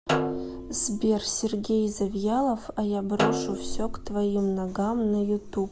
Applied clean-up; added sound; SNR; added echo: none; Snare drum; 6 dB; none.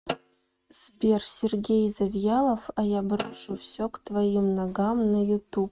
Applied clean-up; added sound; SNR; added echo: neural mask model RNNoise.